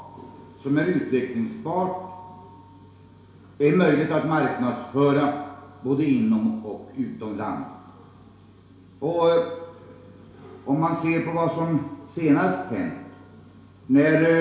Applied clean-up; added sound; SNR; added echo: none; none; none; reverberation time 0.7 s.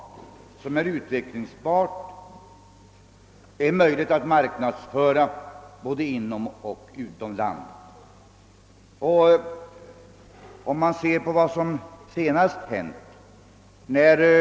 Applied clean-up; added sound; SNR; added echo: none; none; none; none.